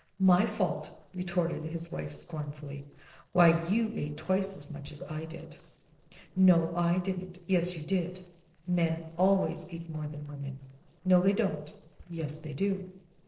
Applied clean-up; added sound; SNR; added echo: neural separator model SepFormer DNS4.